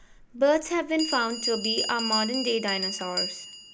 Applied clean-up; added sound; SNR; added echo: none; Bell; 5 dB; none.